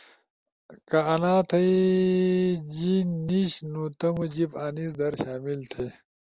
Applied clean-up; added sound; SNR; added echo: none; none; none; none.